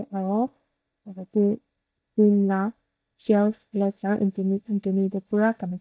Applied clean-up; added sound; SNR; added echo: neural mask model DeepFilterNet 3.